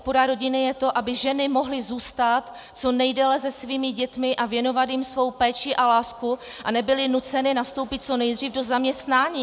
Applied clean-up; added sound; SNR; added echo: none; none; none; none.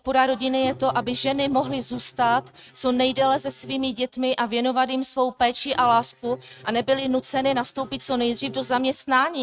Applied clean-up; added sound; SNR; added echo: neural mask model RNNoise.